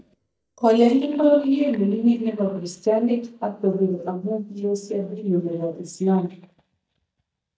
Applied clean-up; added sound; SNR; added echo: neural mask model DeepFilterNet 3.